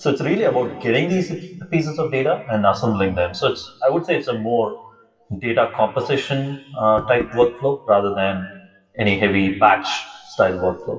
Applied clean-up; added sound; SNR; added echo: classical method WPE with log-MMSE.